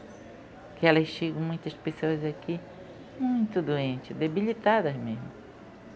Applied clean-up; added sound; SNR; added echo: none; none; none; none.